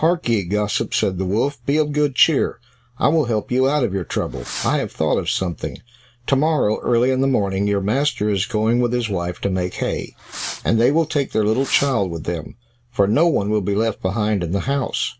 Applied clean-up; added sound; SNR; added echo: none; Fireworks; 15 dB; none.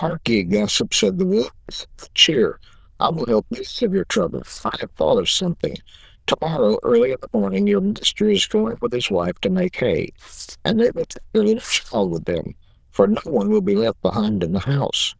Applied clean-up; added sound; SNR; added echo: neural diffusion model UNIVERSE++.